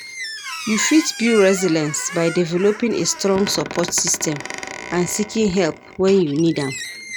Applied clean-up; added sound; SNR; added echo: none; Squeak; 12 dB; none.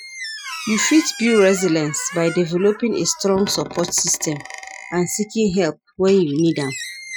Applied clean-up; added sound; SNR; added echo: classical method Wiener filter.